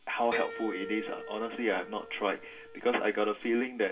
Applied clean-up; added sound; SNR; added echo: none; Harp; 10 dB; reverberation time 0.2 s.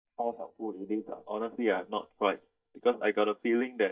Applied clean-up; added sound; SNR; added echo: neural mask model DeepFilterNet 3.